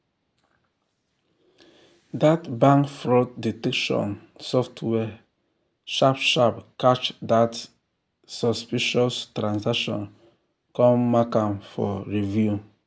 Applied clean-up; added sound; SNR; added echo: none; none; none; none.